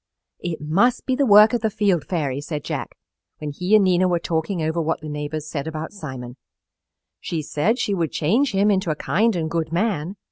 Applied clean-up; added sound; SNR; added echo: none; none; none; none.